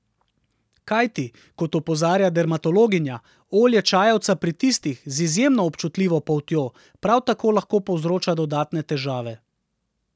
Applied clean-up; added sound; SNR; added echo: none; none; none; none.